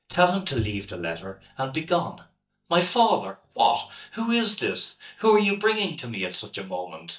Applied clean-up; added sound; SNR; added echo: neural mask model DeepFilterNet 3.